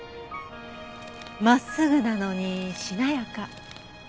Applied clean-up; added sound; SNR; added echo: none; Wind instrument, woodwind instrument + Bird; 19 dB; none.